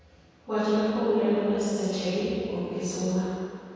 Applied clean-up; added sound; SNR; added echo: none; none; none; reverberation time 2.2 s.